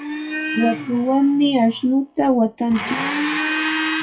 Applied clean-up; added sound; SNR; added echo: classical method WPE with log-MMSE.